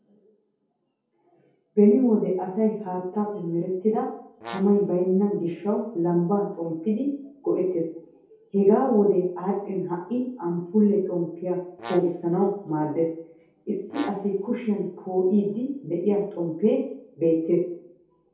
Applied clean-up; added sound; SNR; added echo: none; Brass instrument; 18 dB; reverberation time 0.7 s.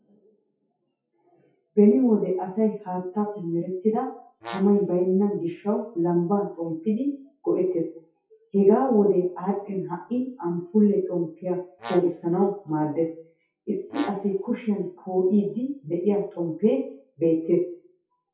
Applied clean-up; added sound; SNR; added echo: classical method WPE with log-MMSE.